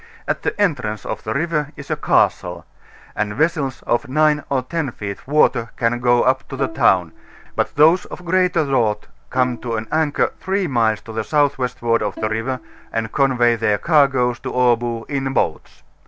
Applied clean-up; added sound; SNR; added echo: none; Bowed string instrument; 19 dB; none.